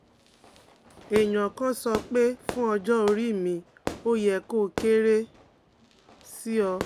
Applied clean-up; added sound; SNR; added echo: none; Fireworks; 13 dB; none.